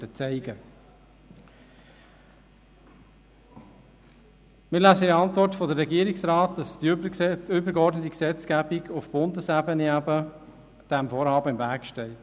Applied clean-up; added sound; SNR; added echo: none; none; none; none.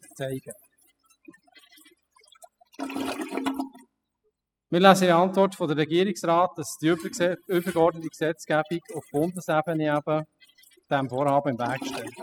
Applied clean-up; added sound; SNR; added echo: classical method spectral subtraction.